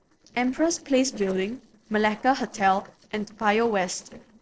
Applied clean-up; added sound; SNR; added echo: neural separator model SepFormer DNS4.